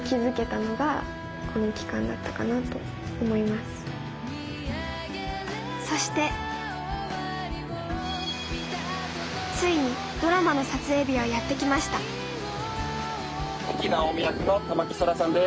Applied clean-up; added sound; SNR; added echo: none; none; none; none.